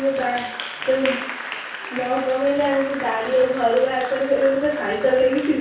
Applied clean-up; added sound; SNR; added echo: none; Applause; 11 dB; reverberation time 0.6 s.